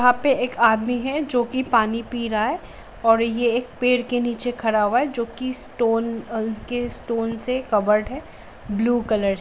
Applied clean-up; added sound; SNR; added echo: none; none; none; none.